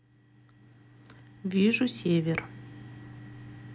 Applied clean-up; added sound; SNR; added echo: none; none; none; none.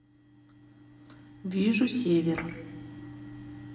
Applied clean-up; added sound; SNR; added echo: none; none; none; reverberation time 1.2 s.